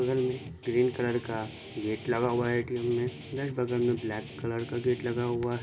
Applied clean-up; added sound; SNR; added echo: none; Guitar; 13 dB; reverberation time 1.7 s.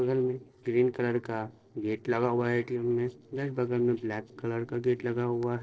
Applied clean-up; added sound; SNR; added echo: neural separator model SepFormer DNS4.